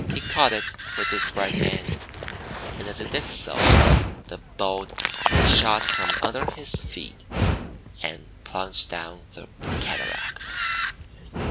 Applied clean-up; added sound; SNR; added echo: none; Dog + Camera; -4 dB; none.